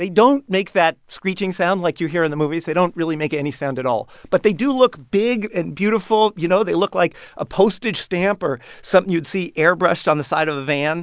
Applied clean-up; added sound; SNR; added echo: none; none; none; none.